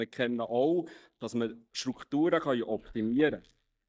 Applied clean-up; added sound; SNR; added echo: neural mask model DeepFilterNet 3.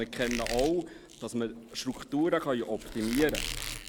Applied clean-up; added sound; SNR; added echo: none; Squeak; 9 dB; none.